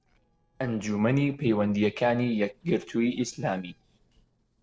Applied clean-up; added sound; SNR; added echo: neural separator model SepFormer DNS4.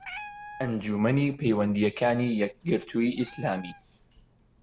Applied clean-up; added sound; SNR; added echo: none; Meow; 19 dB; none.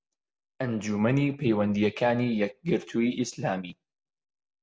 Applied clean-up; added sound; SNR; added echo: none; none; none; none.